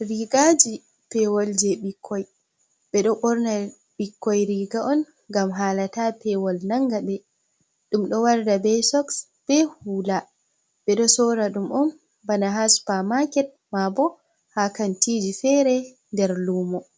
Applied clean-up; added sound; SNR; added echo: none; none; none; none.